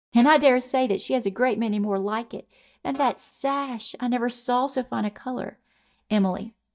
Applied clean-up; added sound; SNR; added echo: neural mask model DeepFilterNet 3.